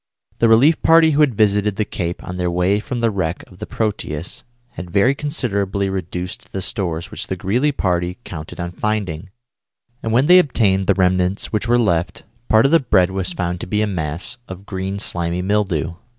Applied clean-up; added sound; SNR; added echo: none; none; none; none.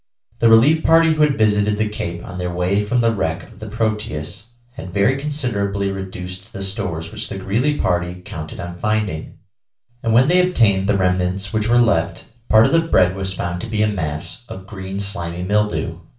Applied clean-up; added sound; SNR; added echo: none; none; none; reverberation time 0.3 s.